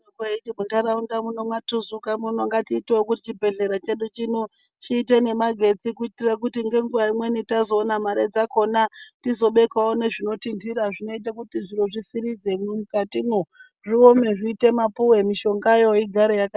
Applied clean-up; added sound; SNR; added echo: none; none; none; none.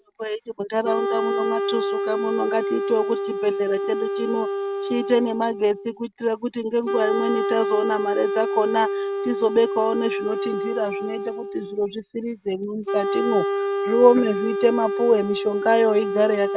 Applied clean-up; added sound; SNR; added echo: none; Wind instrument, woodwind instrument; 3 dB; none.